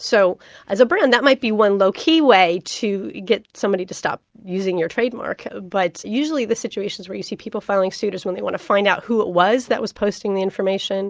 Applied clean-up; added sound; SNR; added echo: none; none; none; none.